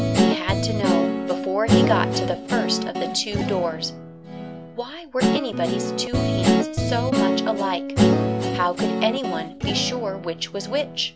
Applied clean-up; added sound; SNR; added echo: none; Guitar; -4 dB; none.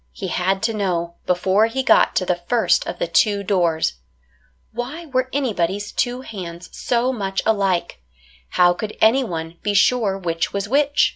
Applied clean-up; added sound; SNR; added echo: none; none; none; none.